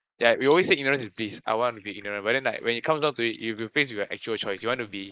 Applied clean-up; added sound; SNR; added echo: neural mask model Resemble Enhance denoiser.